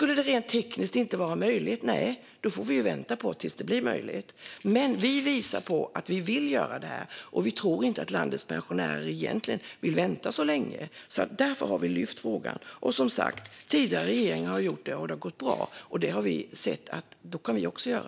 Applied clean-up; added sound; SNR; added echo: none; Coin (dropping); 20 dB; none.